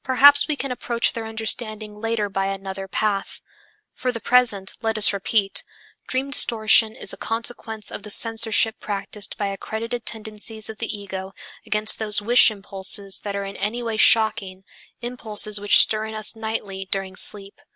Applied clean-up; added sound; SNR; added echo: none; none; none; none.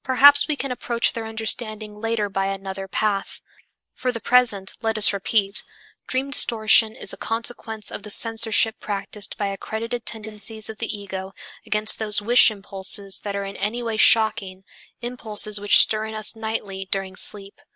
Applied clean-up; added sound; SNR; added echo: neural mask model Resemble Enhance denoiser.